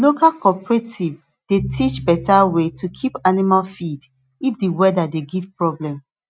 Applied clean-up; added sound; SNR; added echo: neural mask model RNNoise.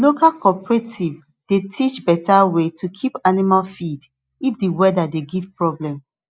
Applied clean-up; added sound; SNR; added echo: neural mask model Resemble Enhance denoiser.